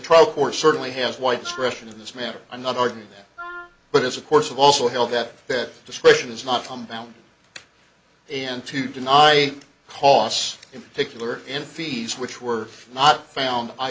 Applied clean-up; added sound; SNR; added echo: none; Wind instrument, woodwind instrument; 17 dB; none.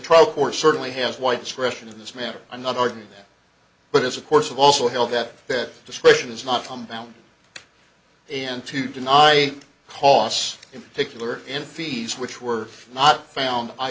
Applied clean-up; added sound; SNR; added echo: none; none; none; none.